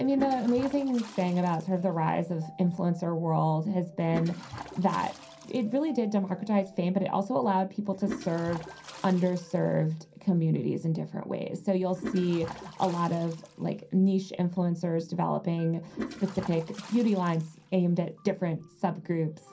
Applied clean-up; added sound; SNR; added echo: none; Toilet flush; 17 dB; reverberation time 0.3 s.